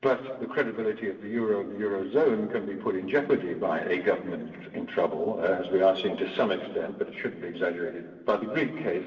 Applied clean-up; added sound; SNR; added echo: neural separator model SepFormer DNS4.